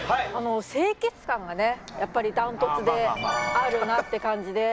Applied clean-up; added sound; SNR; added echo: none; Fixed-wing aircraft, airplane; 19 dB; none.